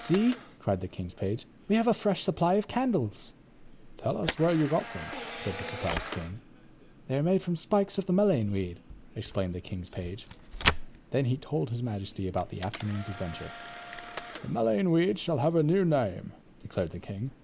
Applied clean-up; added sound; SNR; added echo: none; Camera; 11 dB; none.